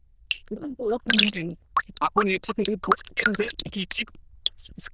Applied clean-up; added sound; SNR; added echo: neural diffusion model UNIVERSE++.